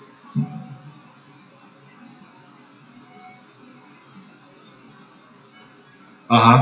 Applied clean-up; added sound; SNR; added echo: classical method WPE with log-MMSE.